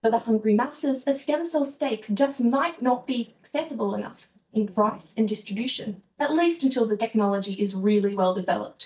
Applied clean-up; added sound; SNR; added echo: neural mask model DeepFilterNet 3.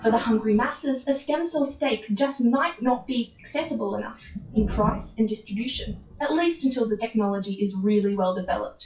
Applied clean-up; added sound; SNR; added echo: classical method WPE with log-MMSE.